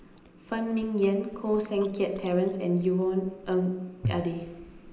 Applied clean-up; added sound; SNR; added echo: none; Chewing, mastication; 13 dB; reverberation time 0.9 s.